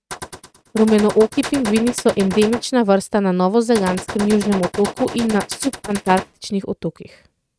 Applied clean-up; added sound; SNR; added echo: neural mask model RNNoise.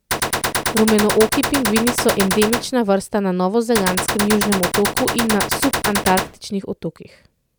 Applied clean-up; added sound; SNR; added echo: none; Gunshot, gunfire; 2 dB; none.